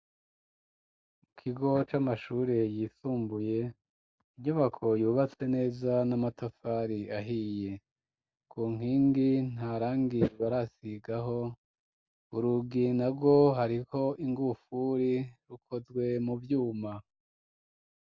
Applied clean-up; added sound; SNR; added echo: none; none; none; none.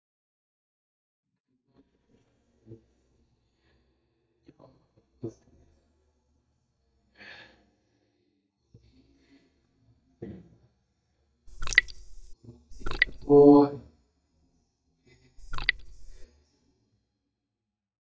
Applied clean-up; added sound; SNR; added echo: neural mask model DeepFilterNet 3.